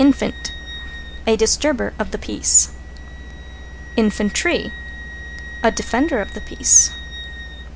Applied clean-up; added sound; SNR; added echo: none; Wind instrument, woodwind instrument; 17 dB; none.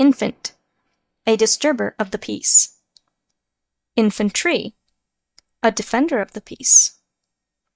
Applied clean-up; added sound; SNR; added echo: neural mask model DeepFilterNet 3.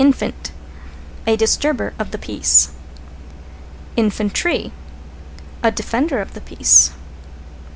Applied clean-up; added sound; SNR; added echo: none; none; none; none.